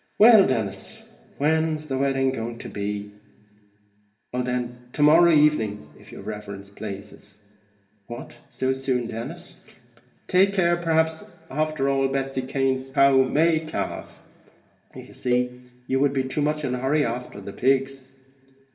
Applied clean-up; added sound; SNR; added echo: none; Cowbell; 11 dB; reverberation time 2.4 s.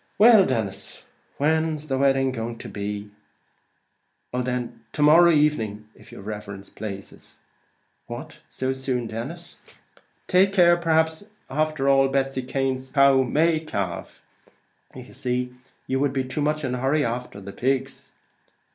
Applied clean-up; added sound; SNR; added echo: none; none; none; none.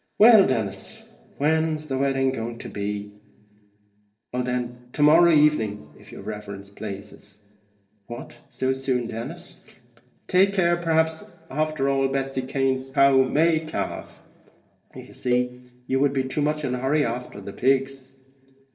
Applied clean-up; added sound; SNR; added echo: neural separator model SepFormer DNS4.